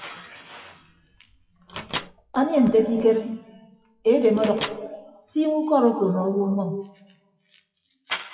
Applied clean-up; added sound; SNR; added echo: classical method WPE with log-MMSE.